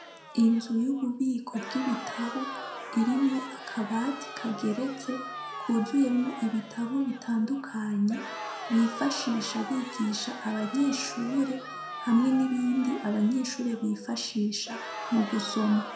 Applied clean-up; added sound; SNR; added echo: none; Crowd; 11 dB; reverberation time 0.6 s.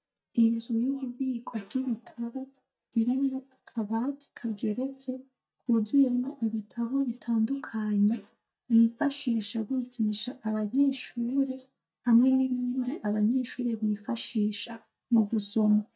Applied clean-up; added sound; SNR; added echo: neural mask model DeepFilterNet 3.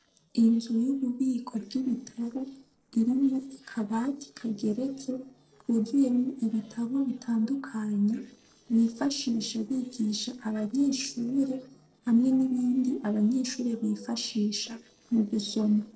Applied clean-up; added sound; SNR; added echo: neural separator model SepFormer DNS4.